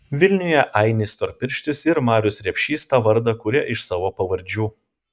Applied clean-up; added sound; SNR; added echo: none; none; none; none.